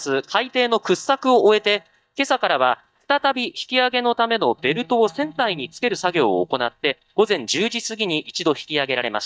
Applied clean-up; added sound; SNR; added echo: neural mask model DeepFilterNet 3.